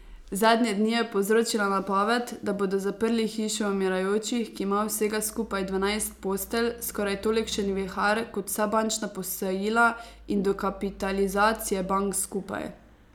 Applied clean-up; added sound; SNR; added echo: none; none; none; none.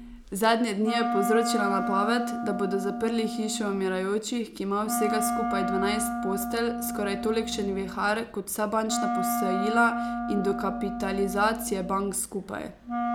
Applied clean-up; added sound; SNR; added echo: none; Wind instrument, woodwind instrument; 3 dB; none.